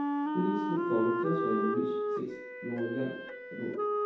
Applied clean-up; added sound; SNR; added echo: none; Wind instrument, woodwind instrument; -2 dB; reverberation time 0.8 s.